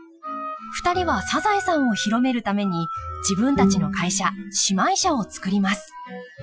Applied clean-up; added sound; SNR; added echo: classical method Wiener filter.